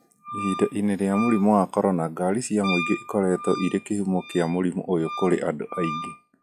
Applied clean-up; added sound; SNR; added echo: classical method log-MMSE.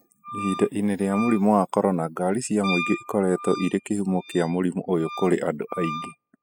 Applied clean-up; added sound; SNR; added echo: classical method spectral subtraction.